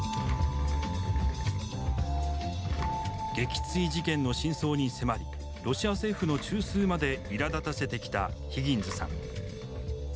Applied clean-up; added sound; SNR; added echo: none; Engine; 16 dB; none.